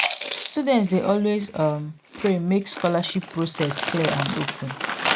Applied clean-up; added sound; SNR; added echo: none; Chewing, mastication; 3 dB; none.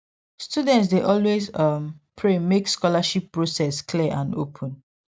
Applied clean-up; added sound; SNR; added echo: none; none; none; none.